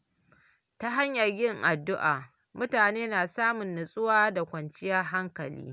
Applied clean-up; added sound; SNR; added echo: none; none; none; none.